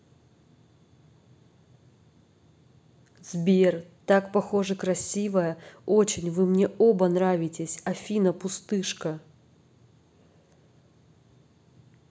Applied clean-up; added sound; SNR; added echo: none; none; none; none.